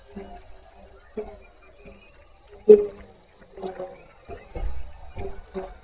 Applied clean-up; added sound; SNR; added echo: neural mask model DeepFilterNet 3.